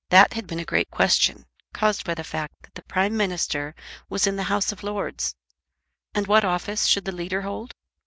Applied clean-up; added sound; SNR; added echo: none; none; none; none.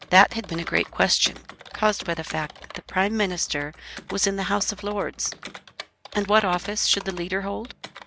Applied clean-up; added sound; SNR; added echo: none; Computer keyboard; 17 dB; none.